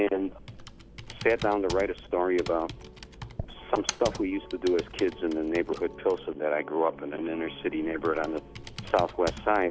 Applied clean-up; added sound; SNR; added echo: none; Computer keyboard; 13 dB; none.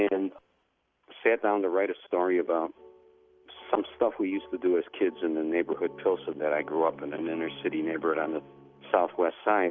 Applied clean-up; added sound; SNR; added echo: none; none; none; none.